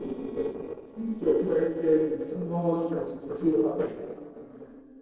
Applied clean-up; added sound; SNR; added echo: neural separator model SepFormer DNS4.